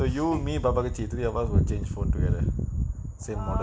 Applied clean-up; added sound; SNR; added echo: none; none; none; none.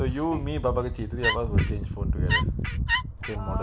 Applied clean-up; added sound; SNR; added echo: none; Wood; 3 dB; none.